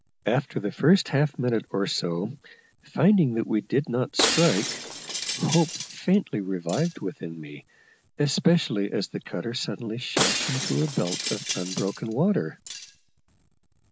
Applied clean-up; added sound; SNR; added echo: none; Shatter; 6 dB; none.